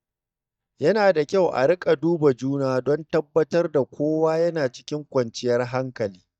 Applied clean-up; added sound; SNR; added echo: neural mask model DeepFilterNet 3.